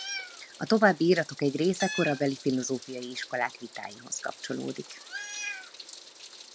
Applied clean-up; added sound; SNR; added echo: none; Meow; 12 dB; none.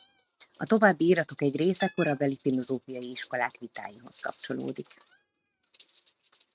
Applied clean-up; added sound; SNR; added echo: neural mask model RNNoise.